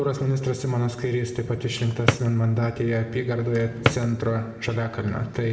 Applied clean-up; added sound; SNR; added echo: none; Drawer open or close; 5 dB; reverberation time 0.7 s.